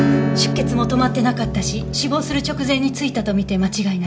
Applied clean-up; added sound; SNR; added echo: none; Acoustic guitar / Strum; 2 dB; none.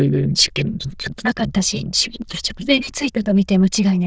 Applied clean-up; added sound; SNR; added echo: neural diffusion model UNIVERSE++.